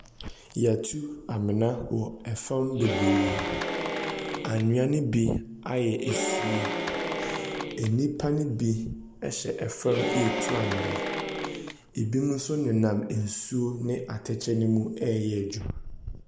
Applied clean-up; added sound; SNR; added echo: none; Applause / Cheering; 4 dB; none.